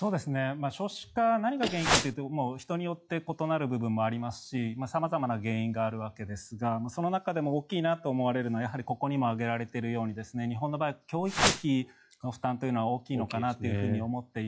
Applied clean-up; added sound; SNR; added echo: classical method log-MMSE.